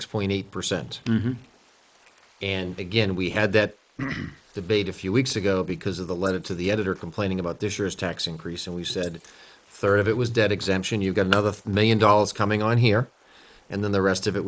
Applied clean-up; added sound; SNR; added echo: neural mask model Resemble Enhance denoiser.